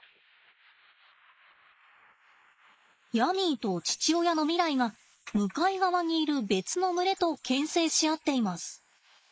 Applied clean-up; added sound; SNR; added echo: neural mask model Resemble Enhance denoiser.